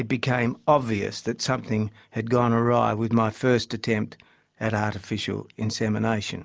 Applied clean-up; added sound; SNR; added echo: neural mask model Resemble Enhance denoiser.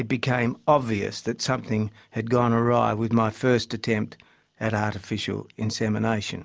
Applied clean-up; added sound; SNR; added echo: none; none; none; none.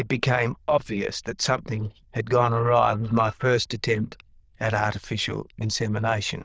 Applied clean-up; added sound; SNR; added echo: neural diffusion model UNIVERSE++.